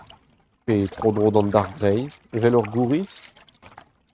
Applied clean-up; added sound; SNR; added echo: neural mask model RNNoise.